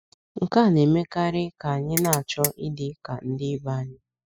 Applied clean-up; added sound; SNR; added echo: classical method spectral subtraction.